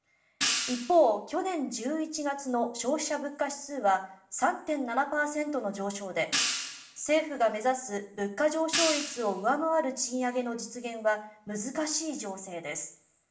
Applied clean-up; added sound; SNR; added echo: none; Hi-hat; 5 dB; reverberation time 0.4 s.